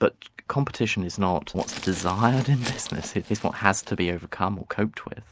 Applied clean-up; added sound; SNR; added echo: none; Glass; 15 dB; none.